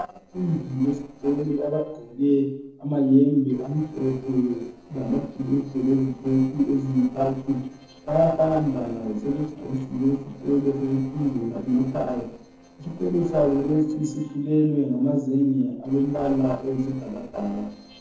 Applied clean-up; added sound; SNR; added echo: neural separator model SepFormer DNS4.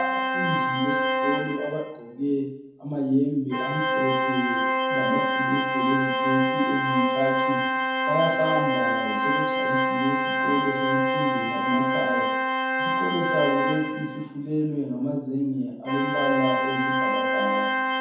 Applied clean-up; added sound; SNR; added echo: none; Organ; -3 dB; reverberation time 0.9 s.